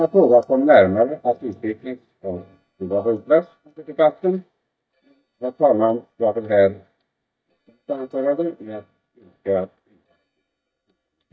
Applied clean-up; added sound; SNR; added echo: neural mask model DeepFilterNet 3.